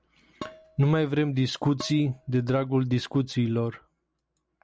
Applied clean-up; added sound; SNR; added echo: none; Dishes, pots, and pans; 19 dB; none.